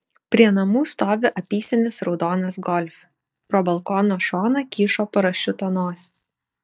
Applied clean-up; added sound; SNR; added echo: neural mask model DeepFilterNet 3.